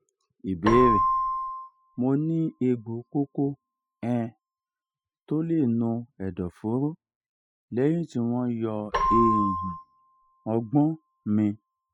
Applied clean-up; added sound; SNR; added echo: classical method spectral subtraction.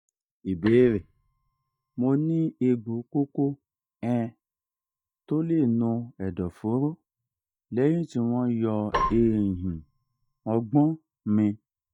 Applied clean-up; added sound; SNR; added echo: neural mask model DeepFilterNet 3.